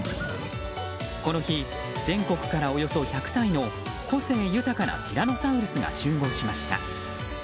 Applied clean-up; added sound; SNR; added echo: none; none; none; none.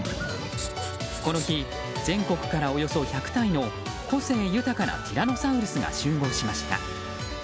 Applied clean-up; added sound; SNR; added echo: none; Writing; 12 dB; none.